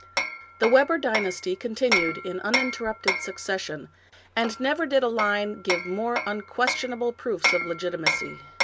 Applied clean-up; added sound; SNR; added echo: none; Hammer; 4 dB; none.